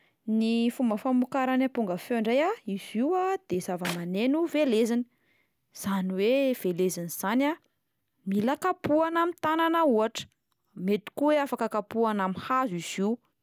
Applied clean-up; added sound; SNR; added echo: none; Clapping; 14 dB; none.